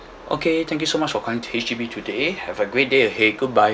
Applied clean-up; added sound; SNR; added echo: none; none; none; none.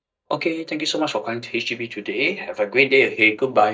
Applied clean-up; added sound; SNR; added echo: neural mask model DeepFilterNet 3.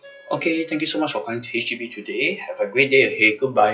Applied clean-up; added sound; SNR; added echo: classical method WPE with log-MMSE.